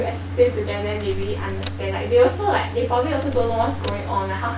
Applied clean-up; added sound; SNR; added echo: none; Door; 11 dB; none.